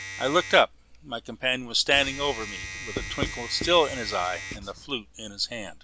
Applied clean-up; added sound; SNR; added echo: none; Writing + Domestic sounds, home sounds; 10 dB; none.